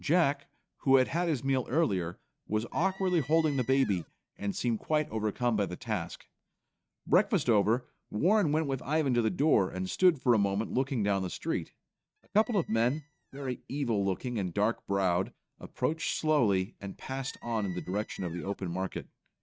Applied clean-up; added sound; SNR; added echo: neural mask model RNNoise.